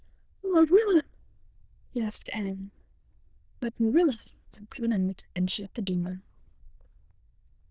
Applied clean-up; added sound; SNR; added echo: neural diffusion model UNIVERSE++.